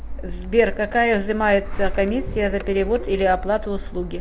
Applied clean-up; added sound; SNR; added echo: none; Printer; 7 dB; none.